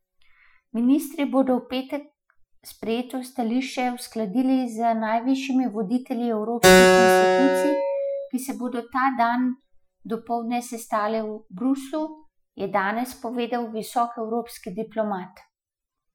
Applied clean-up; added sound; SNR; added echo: classical method Wiener filter.